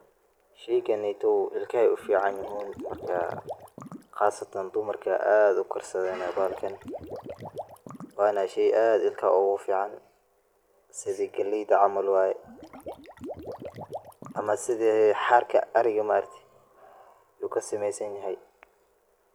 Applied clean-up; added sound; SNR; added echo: none; Water / Liquid; 16 dB; none.